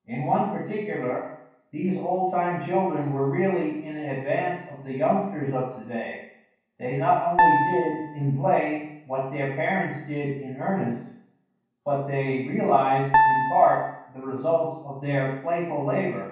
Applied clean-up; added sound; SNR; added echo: none; Piano; -3 dB; reverberation time 0.7 s.